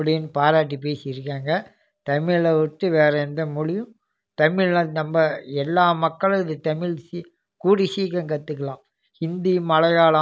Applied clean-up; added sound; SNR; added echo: none; none; none; none.